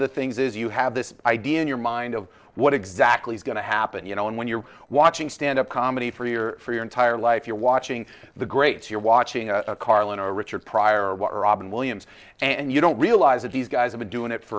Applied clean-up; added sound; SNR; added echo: neural separator model SepFormer DNS4.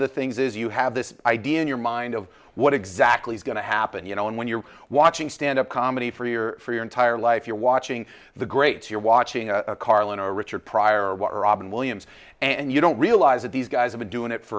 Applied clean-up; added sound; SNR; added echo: none; none; none; none.